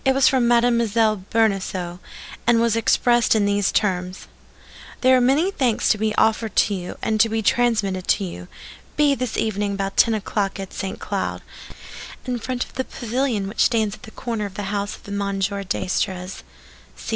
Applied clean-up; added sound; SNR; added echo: none; none; none; none.